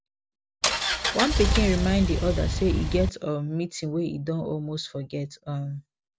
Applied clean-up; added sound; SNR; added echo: none; Engine; -3 dB; none.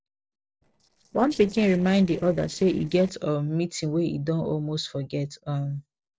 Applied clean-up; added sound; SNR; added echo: neural separator model SepFormer DNS4.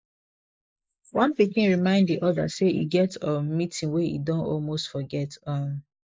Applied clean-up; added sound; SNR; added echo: neural mask model Resemble Enhance denoiser.